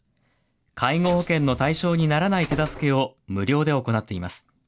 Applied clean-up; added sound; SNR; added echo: none; Bus; 14 dB; none.